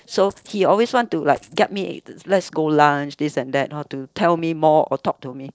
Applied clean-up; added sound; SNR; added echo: neural separator model SepFormer DNS4.